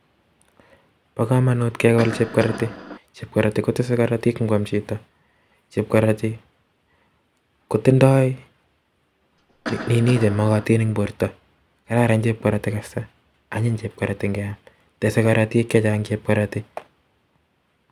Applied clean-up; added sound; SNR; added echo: none; Cough; 11 dB; none.